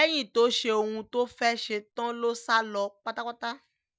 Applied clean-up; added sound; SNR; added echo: none; none; none; none.